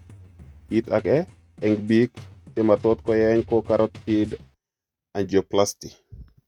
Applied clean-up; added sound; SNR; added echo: neural mask model RNNoise.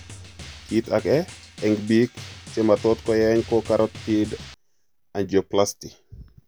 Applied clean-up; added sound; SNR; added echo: none; Drum; 18 dB; none.